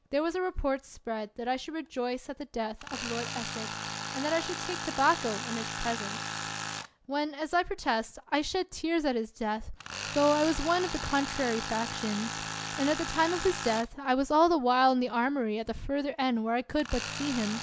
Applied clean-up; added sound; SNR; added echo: none; Tools; 9 dB; none.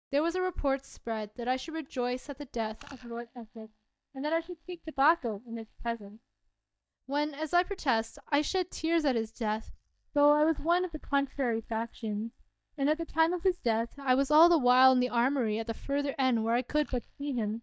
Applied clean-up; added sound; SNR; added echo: neural mask model DeepFilterNet 3.